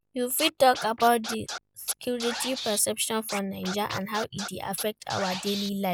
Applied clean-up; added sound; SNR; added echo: none; Scratching (performance technique); 10 dB; none.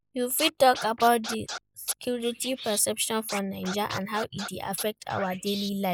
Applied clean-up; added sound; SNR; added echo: neural mask model Resemble Enhance denoiser.